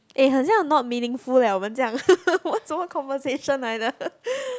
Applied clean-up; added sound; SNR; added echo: none; none; none; none.